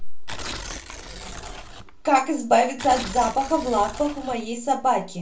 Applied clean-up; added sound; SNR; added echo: none; Tearing; 13 dB; reverberation time 0.2 s.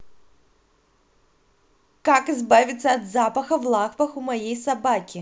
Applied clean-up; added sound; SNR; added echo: none; none; none; none.